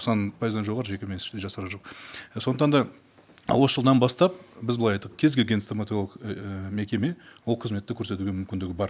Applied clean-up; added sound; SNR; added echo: none; none; none; none.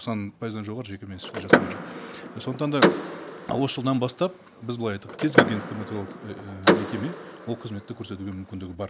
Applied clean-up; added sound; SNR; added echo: none; Door / Car; -4 dB; none.